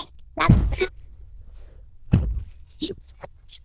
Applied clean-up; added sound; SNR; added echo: neural diffusion model UNIVERSE++.